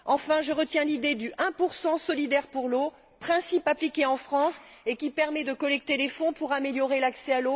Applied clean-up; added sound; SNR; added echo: none; none; none; none.